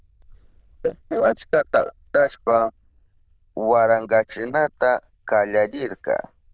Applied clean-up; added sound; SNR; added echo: neural diffusion model UNIVERSE++.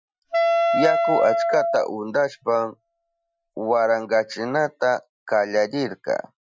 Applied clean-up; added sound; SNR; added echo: classical method Wiener filter.